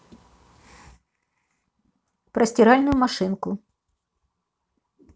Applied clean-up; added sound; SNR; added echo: none; none; none; none.